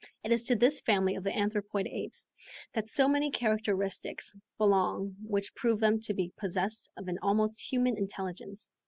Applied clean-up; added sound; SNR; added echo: none; none; none; none.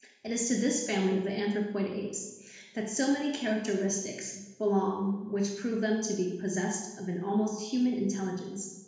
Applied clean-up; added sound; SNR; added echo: none; none; none; reverberation time 1.1 s.